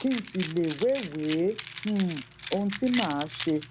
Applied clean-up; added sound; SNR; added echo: none; Keys jangling; 2 dB; none.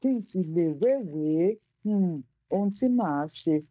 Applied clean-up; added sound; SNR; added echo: neural mask model DeepFilterNet 3.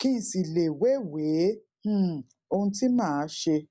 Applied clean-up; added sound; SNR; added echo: none; none; none; none.